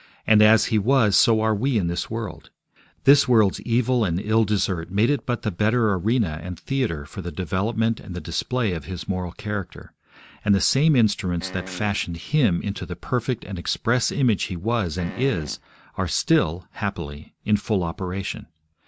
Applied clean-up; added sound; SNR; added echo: none; Fart; 16 dB; none.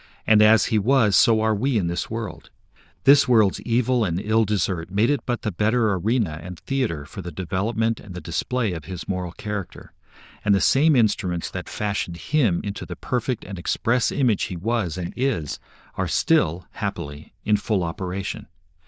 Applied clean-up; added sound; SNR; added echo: neural diffusion model UNIVERSE++.